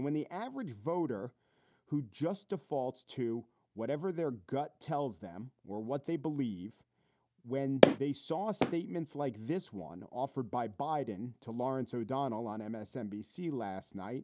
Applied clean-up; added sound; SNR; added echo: none; Walk, footsteps; -5 dB; none.